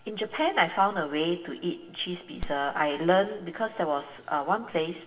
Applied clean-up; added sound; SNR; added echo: none; Crack; 13 dB; reverberation time 2.1 s.